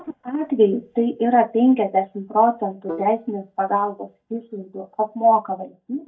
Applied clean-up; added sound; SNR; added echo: neural mask model DeepFilterNet 3.